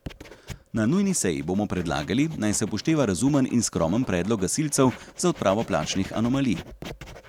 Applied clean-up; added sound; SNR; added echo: none; Writing; 17 dB; none.